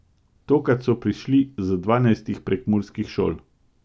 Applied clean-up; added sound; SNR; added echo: none; none; none; none.